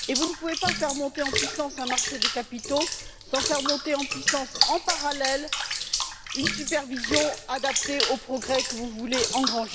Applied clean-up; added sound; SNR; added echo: none; Bathtub (filling or washing) / Water; 0 dB; none.